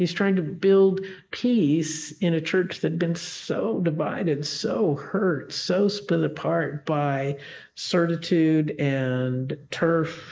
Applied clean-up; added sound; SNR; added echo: neural mask model Resemble Enhance denoiser.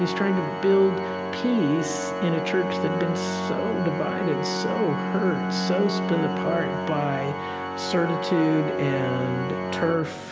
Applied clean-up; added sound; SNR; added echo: none; Organ; 2 dB; none.